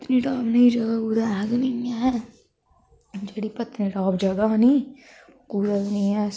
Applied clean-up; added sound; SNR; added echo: none; none; none; none.